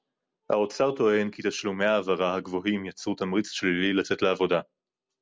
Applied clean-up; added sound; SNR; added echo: none; none; none; none.